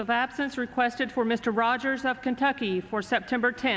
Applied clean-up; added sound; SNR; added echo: none; none; none; none.